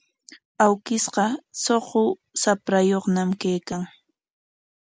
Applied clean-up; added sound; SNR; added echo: none; none; none; none.